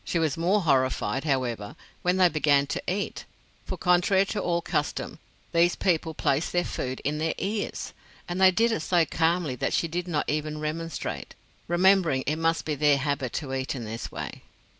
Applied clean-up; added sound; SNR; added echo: none; none; none; none.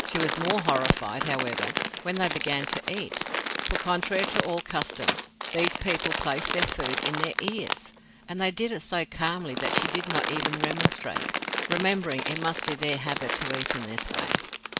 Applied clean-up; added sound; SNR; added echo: none; Crumpling, crinkling; -1 dB; none.